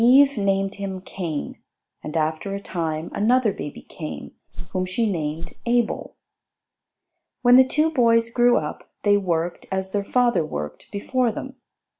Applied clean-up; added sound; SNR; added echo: none; Whoosh, swoosh, swish; 0 dB; none.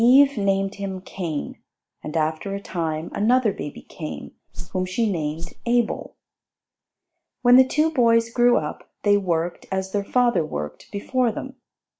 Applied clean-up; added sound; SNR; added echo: neural mask model Resemble Enhance denoiser.